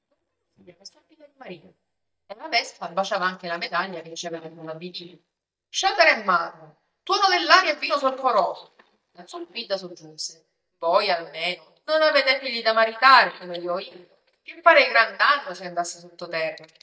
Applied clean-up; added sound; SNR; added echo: neural mask model DeepFilterNet 3.